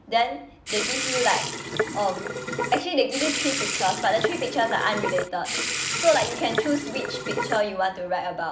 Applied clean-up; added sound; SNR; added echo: none; Sink (filling or washing) / Water tap, faucet; 2 dB; none.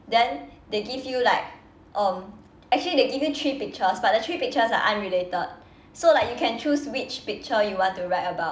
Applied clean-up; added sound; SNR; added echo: none; none; none; none.